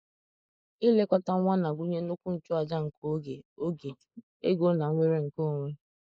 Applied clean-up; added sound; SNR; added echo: neural mask model Resemble Enhance denoiser.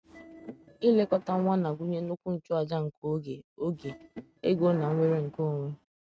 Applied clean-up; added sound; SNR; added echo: neural mask model RNNoise.